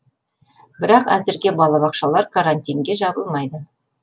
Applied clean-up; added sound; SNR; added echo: none; none; none; none.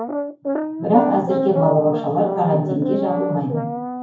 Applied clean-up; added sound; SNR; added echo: none; Brass instrument; 4 dB; reverberation time 0.9 s.